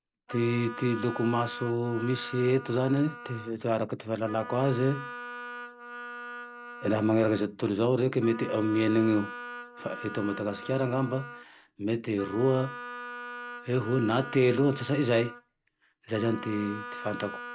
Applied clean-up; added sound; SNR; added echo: none; Wind instrument, woodwind instrument; 13 dB; none.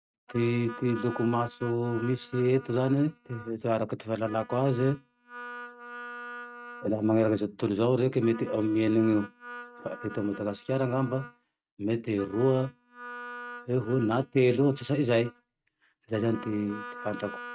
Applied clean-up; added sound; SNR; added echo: neural mask model RNNoise.